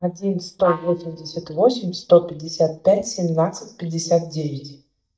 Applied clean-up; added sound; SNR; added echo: neural mask model DeepFilterNet 3.